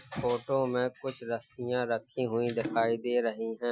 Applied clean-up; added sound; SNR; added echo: classical method Wiener filter.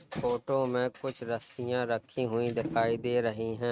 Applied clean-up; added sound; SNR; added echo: neural mask model RNNoise.